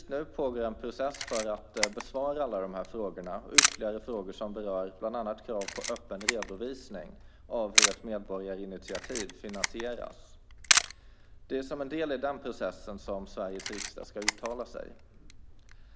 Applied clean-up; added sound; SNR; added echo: none; Camera; -2 dB; none.